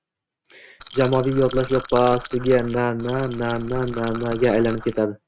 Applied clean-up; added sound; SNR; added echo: neural mask model RNNoise.